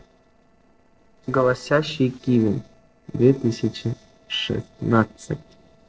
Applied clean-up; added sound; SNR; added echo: neural separator model SepFormer DNS4.